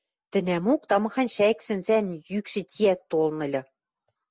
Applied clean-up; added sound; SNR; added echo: none; none; none; none.